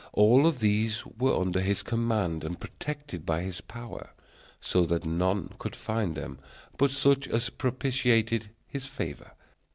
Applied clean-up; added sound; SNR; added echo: none; none; none; none.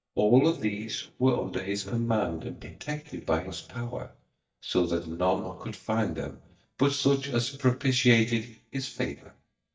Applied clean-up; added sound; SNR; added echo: neural mask model DeepFilterNet 3.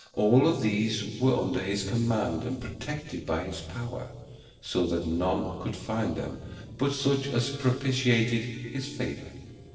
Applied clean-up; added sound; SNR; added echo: neural separator model SepFormer DNS4.